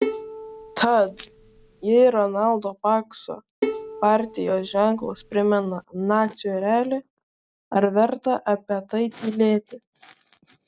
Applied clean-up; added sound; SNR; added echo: none; Bowed string instrument; 10 dB; none.